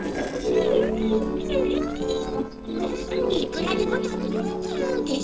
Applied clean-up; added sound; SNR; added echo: neural separator model SepFormer DNS4.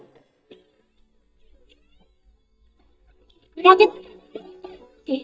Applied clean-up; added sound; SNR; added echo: neural mask model DeepFilterNet 3.